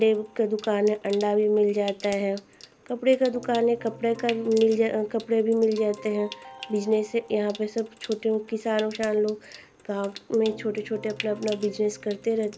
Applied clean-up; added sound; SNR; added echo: none; Keyboard (musical) + Trickle, dribble / Sink (filling or washing) / Water tap, faucet; 19 dB; none.